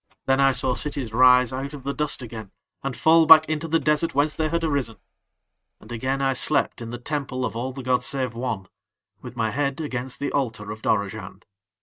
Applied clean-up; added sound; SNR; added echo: neural mask model RNNoise.